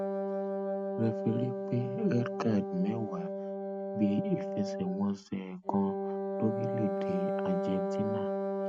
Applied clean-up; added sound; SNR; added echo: none; Wind instrument, woodwind instrument; 0 dB; none.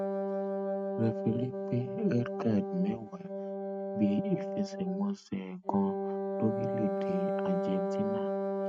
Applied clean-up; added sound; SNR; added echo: neural mask model RNNoise.